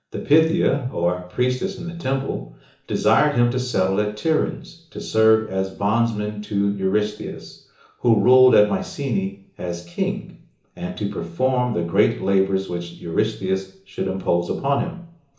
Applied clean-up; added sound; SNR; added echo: none; none; none; reverberation time 0.8 s.